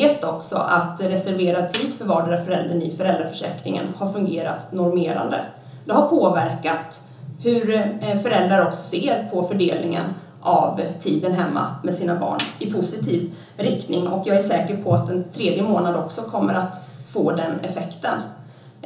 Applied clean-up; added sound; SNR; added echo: none; Snare drum; 16 dB; reverberation time 1.2 s.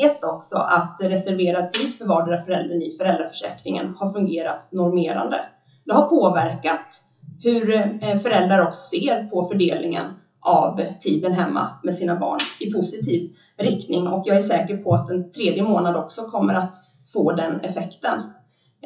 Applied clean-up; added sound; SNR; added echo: classical method WPE with log-MMSE.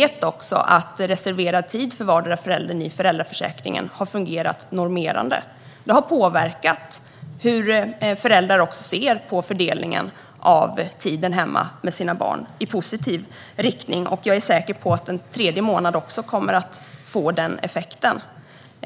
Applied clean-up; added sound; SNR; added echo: none; none; none; none.